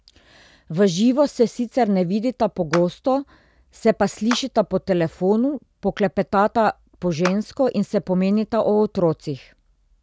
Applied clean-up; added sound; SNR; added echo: none; Clapping; 16 dB; none.